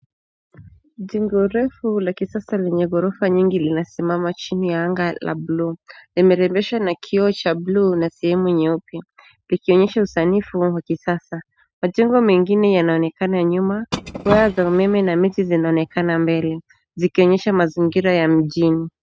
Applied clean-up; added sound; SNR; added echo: neural mask model RNNoise.